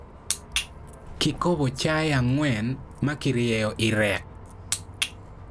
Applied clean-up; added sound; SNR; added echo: none; Bus; 15 dB; none.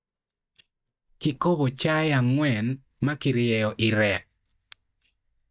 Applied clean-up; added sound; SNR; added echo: neural mask model DeepFilterNet 3.